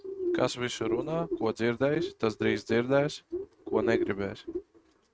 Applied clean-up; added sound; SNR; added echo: neural mask model RNNoise.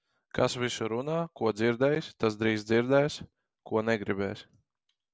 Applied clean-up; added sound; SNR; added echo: none; none; none; none.